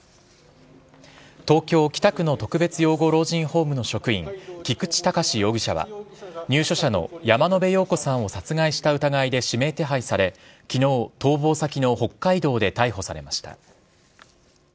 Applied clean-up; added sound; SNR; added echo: none; none; none; none.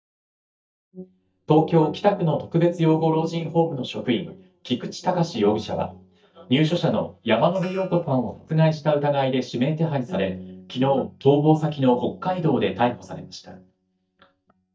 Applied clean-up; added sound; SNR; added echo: neural mask model DeepFilterNet 3.